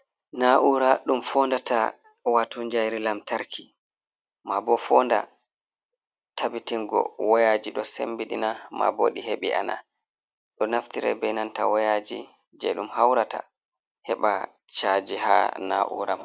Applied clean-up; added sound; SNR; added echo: none; none; none; none.